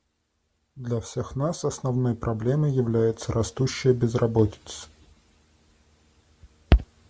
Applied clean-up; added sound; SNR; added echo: none; none; none; none.